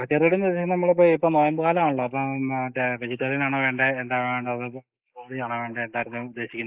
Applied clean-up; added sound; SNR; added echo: neural mask model Resemble Enhance denoiser.